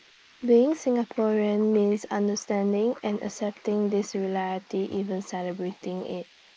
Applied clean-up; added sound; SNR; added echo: neural mask model Resemble Enhance denoiser.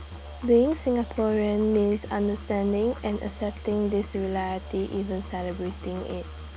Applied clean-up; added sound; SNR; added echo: none; Musical instrument; 13 dB; none.